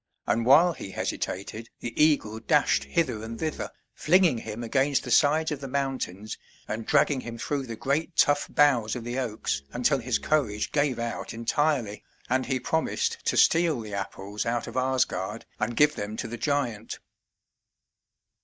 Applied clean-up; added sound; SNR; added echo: neural mask model DeepFilterNet 3.